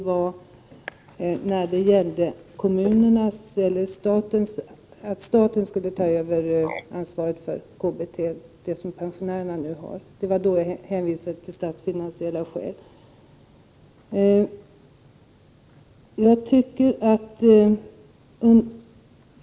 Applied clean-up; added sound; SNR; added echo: none; Frog; 19 dB; none.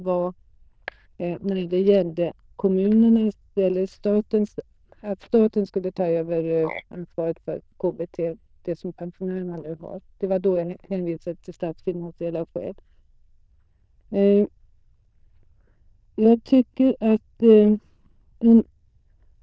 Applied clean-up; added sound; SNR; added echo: neural diffusion model UNIVERSE++.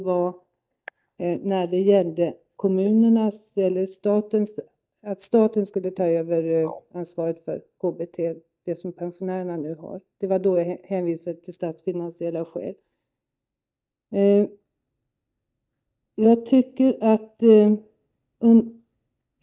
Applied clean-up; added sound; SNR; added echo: neural mask model DeepFilterNet 3.